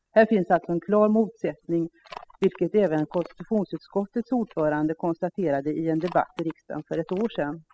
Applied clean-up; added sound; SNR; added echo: classical method spectral subtraction.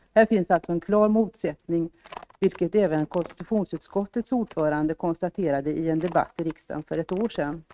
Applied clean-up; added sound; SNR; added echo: neural mask model RNNoise.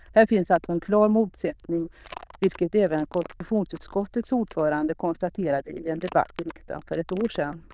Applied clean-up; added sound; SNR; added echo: neural diffusion model UNIVERSE++.